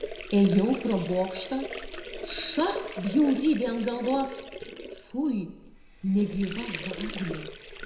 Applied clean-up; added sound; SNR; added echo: none; Sink (filling or washing) / Water; 11 dB; reverberation time 0.7 s.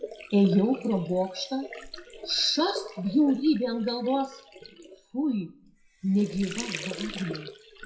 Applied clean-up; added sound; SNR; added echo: classical method WPE with log-MMSE.